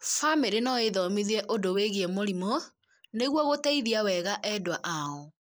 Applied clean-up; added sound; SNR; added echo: neural mask model Resemble Enhance denoiser.